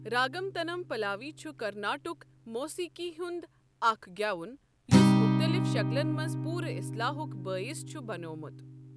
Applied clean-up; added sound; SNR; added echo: none; Acoustic guitar; -4 dB; none.